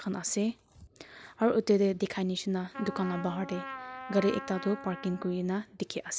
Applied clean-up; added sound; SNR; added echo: none; Trumpet; 12 dB; none.